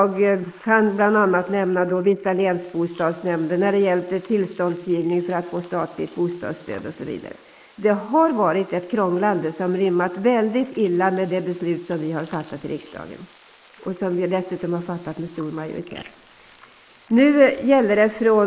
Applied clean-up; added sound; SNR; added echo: neural mask model Resemble Enhance denoiser.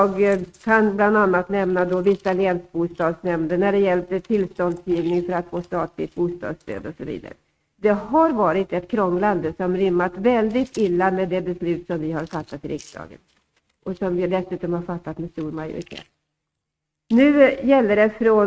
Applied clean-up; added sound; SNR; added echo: neural mask model RNNoise.